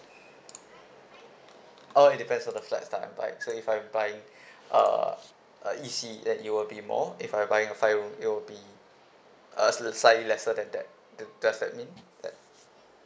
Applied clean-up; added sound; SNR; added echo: none; none; none; none.